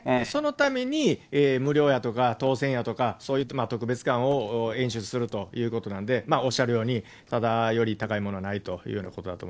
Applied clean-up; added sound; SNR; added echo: neural separator model SepFormer DNS4.